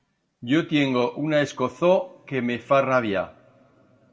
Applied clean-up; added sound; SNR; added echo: none; none; none; reverberation time 1.5 s.